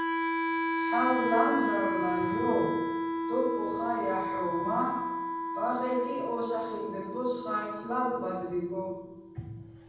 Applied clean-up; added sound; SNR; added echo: none; Wind instrument, woodwind instrument; 1 dB; reverberation time 1.2 s.